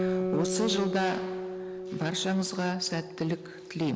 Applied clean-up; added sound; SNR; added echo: none; Guitar; 3 dB; none.